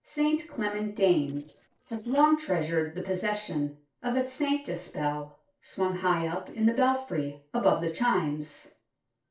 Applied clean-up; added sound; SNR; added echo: neural separator model SepFormer DNS4.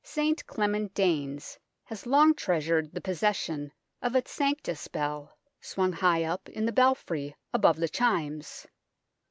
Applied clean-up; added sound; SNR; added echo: none; none; none; none.